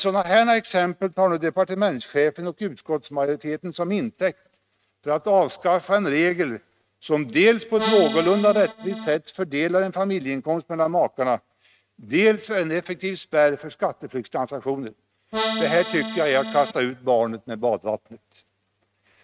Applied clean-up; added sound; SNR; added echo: neural mask model RNNoise.